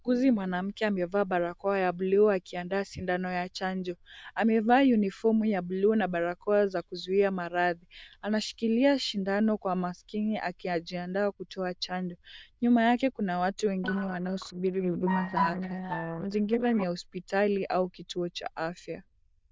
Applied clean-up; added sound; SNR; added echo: neural diffusion model UNIVERSE++.